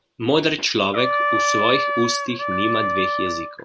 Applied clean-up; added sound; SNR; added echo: none; Trumpet; 1 dB; none.